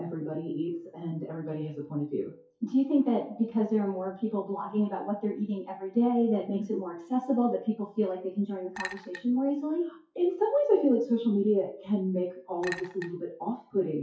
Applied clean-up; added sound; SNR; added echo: classical method WPE with log-MMSE.